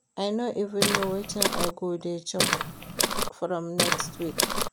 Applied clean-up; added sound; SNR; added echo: none; Walk, footsteps; -5 dB; none.